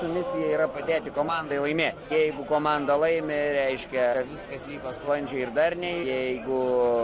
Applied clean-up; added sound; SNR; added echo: none; none; none; none.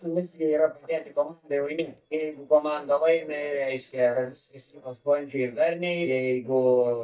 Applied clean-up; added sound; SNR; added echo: neural mask model DeepFilterNet 3.